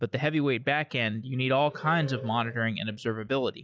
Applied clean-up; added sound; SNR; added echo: classical method log-MMSE.